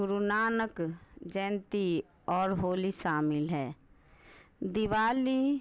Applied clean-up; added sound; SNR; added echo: none; none; none; none.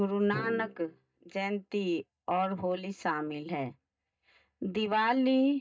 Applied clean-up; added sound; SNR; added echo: neural mask model DeepFilterNet 3.